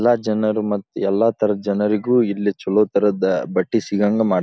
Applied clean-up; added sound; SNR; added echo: none; none; none; none.